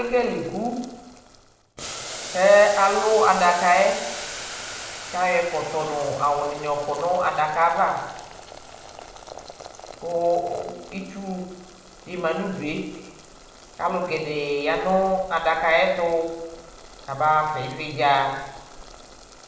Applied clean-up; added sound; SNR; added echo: none; Boiling; 15 dB; reverberation time 1.0 s.